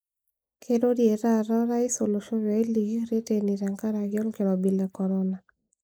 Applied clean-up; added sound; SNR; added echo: neural mask model Resemble Enhance denoiser.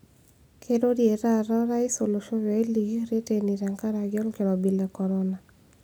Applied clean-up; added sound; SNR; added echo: none; none; none; none.